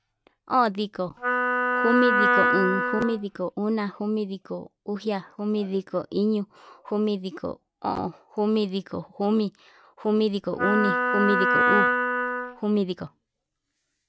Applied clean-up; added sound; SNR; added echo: none; Wind instrument, woodwind instrument; -3 dB; none.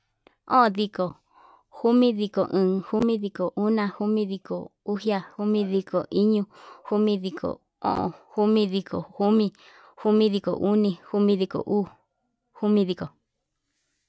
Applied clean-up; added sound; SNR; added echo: none; none; none; none.